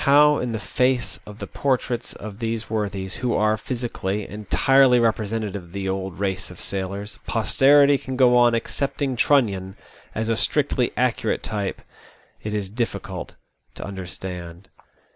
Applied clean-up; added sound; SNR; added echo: none; none; none; none.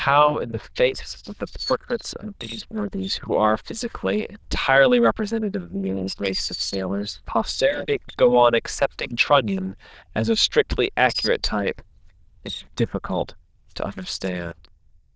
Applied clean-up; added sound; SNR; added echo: neural diffusion model UNIVERSE++.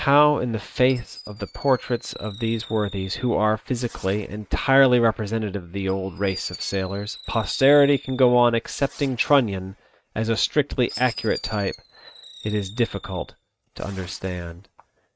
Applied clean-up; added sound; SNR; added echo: neural mask model RNNoise.